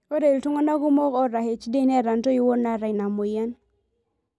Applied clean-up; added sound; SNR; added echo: none; none; none; none.